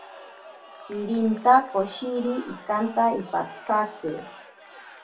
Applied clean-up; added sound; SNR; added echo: none; Crowd / Cheering; 18 dB; reverberation time 0.3 s.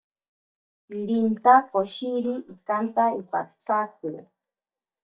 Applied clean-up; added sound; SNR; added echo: neural mask model DeepFilterNet 3.